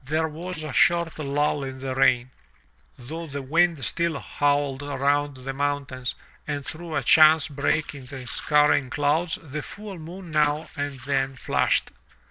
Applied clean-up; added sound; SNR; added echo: neural separator model SepFormer DNS4.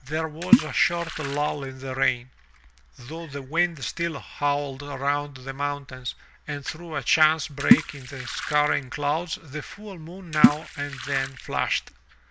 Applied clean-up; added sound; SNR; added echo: none; Water / Splash, splatter; -2 dB; none.